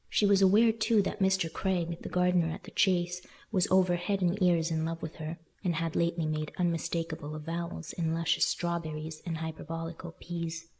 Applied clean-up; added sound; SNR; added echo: neural mask model Resemble Enhance denoiser.